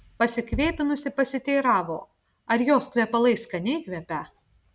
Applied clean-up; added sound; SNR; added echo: none; Bass drum; 15 dB; none.